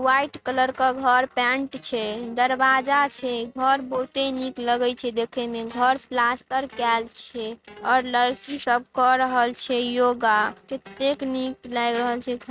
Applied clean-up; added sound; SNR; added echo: neural mask model RNNoise.